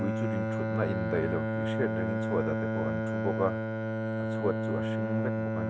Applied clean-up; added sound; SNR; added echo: none; Bowed string instrument; -4 dB; none.